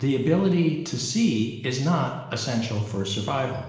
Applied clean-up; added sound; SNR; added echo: none; none; none; reverberation time 0.9 s.